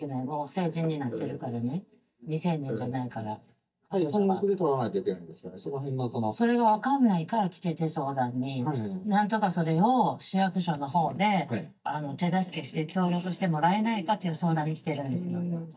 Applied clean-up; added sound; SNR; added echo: neural mask model DeepFilterNet 3.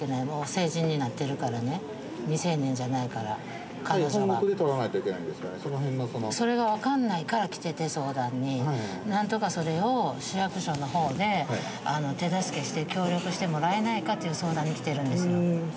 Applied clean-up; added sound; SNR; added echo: none; none; none; none.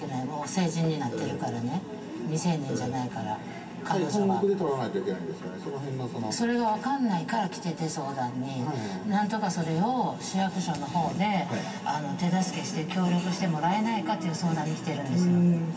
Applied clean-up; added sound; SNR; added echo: none; Burping, eructation; 10 dB; reverberation time 2.2 s.